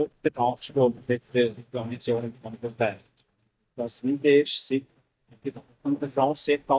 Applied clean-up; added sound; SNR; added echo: neural mask model DeepFilterNet 3.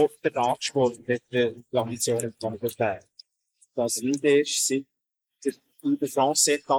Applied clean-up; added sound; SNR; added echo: neural mask model Resemble Enhance denoiser.